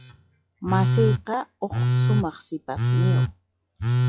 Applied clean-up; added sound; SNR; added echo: classical method log-MMSE.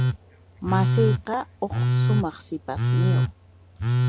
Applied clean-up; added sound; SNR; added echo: none; Telephone; -5 dB; none.